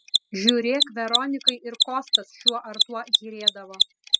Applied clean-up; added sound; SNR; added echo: classical method spectral subtraction.